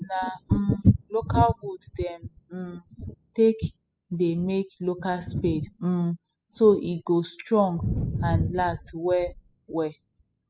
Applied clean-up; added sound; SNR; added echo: classical method spectral subtraction.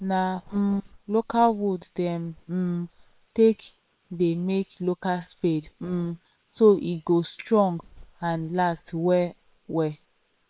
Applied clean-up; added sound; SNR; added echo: neural separator model SepFormer WHAM!.